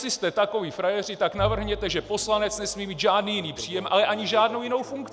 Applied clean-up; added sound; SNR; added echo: none; Bowed string instrument; 14 dB; none.